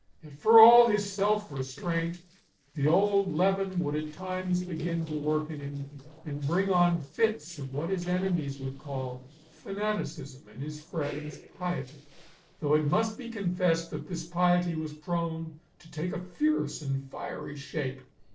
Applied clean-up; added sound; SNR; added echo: neural separator model SepFormer DNS4.